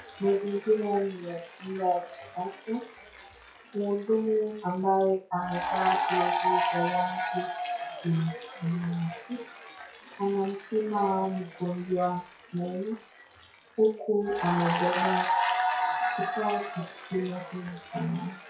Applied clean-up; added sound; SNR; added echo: classical method WPE with log-MMSE.